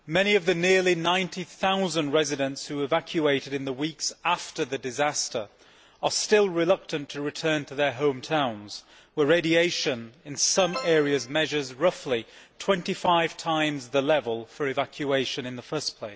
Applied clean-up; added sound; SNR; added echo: none; Alarm; 13 dB; none.